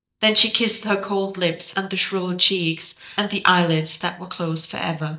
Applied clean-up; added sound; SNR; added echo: neural mask model DeepFilterNet 3.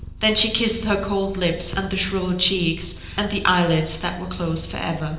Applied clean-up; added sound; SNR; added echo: none; Purr; 13 dB; reverberation time 0.8 s.